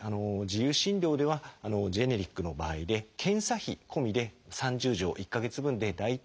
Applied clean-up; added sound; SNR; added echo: none; none; none; none.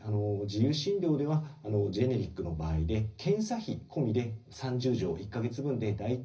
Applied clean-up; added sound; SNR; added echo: none; none; none; reverberation time 0.4 s.